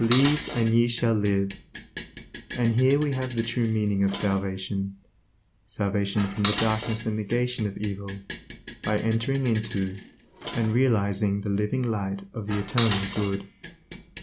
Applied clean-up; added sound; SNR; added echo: none; Dishes, pots, and pans; 10 dB; none.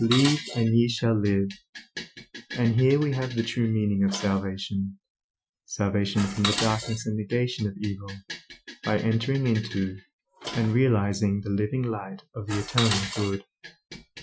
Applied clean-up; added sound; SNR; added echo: classical method Wiener filter.